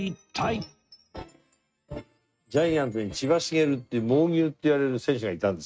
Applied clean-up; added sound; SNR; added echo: neural mask model RNNoise.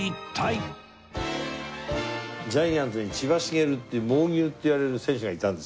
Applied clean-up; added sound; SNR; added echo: none; none; none; none.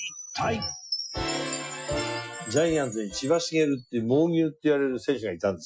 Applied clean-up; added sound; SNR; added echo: classical method Wiener filter.